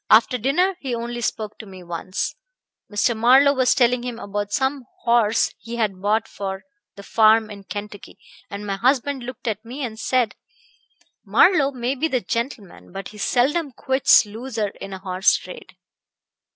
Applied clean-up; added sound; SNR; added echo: none; none; none; none.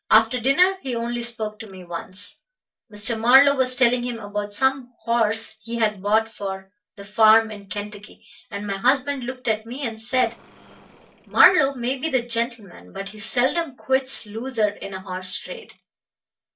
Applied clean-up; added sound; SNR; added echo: neural separator model SepFormer DNS4.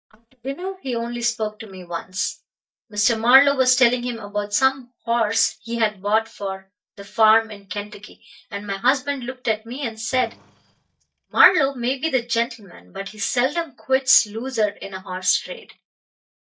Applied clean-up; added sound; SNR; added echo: neural mask model DeepFilterNet 3.